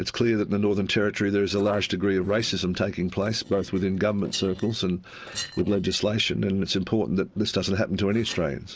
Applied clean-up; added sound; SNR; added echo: neural separator model SepFormer DNS4.